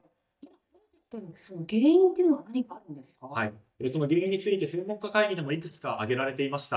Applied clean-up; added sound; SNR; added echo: neural mask model DeepFilterNet 3.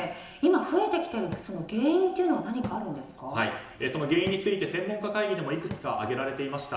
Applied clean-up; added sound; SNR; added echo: none; Cupboard open or close / Drawer open or close; 17 dB; reverberation time 1.0 s.